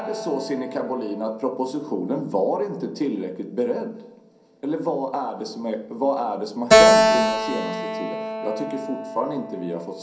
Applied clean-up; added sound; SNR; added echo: none; Keyboard (musical); -2 dB; reverberation time 0.6 s.